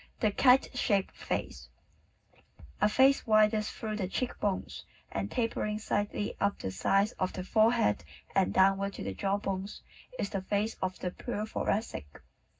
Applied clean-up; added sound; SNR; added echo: none; none; none; reverberation time 0.4 s.